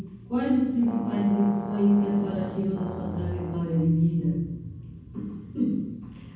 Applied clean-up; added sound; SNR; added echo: none; Brass instrument; 15 dB; reverberation time 1.2 s.